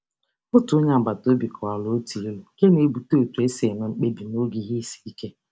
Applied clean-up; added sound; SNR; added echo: none; none; none; none.